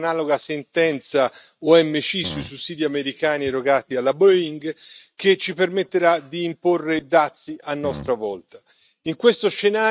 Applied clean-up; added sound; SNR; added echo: neural mask model RNNoise.